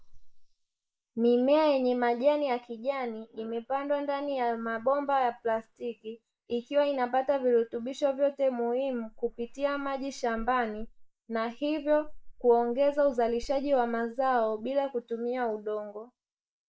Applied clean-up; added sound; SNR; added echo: neural mask model Resemble Enhance denoiser.